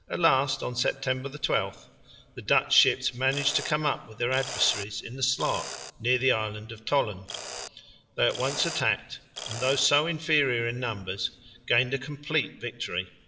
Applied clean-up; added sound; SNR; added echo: none; Mechanisms; 11 dB; reverberation time 1.7 s.